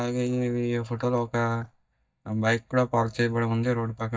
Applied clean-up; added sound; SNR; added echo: neural mask model DeepFilterNet 3.